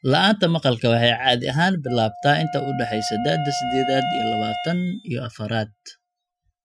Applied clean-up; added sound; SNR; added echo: classical method Wiener filter.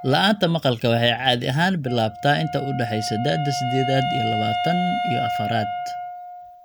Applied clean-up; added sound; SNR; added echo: none; Wind instrument, woodwind instrument; 5 dB; none.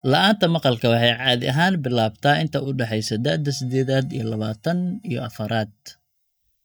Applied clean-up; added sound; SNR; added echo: neural mask model DeepFilterNet 3.